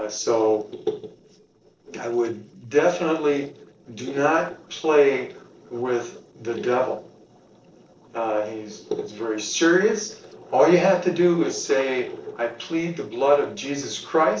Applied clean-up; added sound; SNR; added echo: neural separator model SepFormer DNS4.